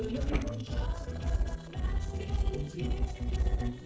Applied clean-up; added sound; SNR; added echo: neural separator model SepFormer DNS4.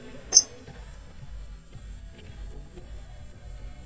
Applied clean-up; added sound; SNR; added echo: neural mask model DeepFilterNet 3.